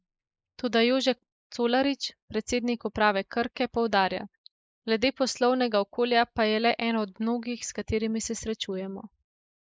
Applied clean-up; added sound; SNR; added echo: neural mask model Resemble Enhance denoiser.